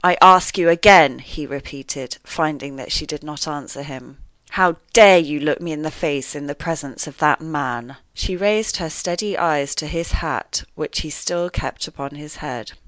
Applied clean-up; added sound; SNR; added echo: none; none; none; none.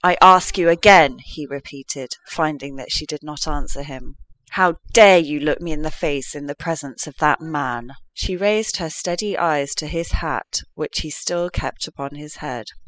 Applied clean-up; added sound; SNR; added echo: classical method spectral subtraction.